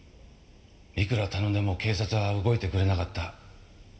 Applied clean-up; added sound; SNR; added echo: none; none; none; reverberation time 1.6 s.